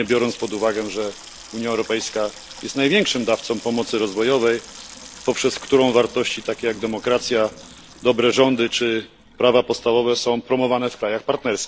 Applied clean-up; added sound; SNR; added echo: none; Sink (filling or washing) / Water tap, faucet; 20 dB; none.